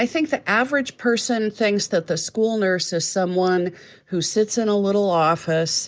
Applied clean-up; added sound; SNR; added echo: neural mask model DeepFilterNet 3.